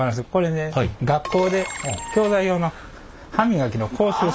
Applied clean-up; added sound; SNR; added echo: none; Squeak; 18 dB; none.